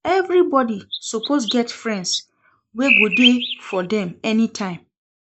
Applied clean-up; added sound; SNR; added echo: neural mask model Resemble Enhance denoiser.